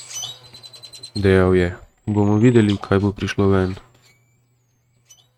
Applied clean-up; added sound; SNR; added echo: neural mask model RNNoise.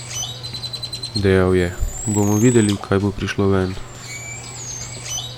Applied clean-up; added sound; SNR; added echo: none; Bird; 11 dB; none.